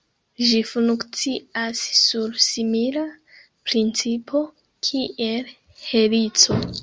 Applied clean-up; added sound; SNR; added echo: none; none; none; none.